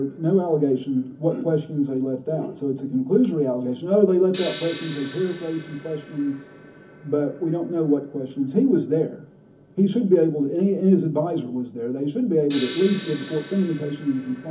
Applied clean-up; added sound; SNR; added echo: none; Gong; 12 dB; reverberation time 0.3 s.